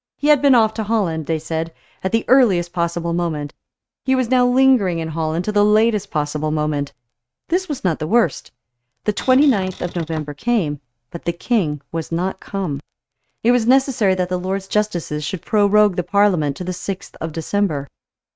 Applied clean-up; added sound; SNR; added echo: neural mask model RNNoise.